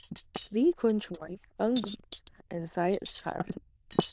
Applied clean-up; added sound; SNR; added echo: neural diffusion model UNIVERSE++.